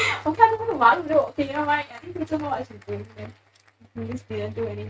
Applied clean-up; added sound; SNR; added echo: neural mask model RNNoise.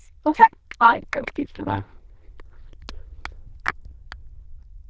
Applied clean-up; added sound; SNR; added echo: neural diffusion model UNIVERSE++.